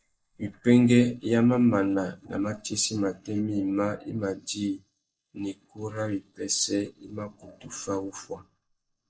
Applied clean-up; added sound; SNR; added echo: neural mask model Resemble Enhance denoiser.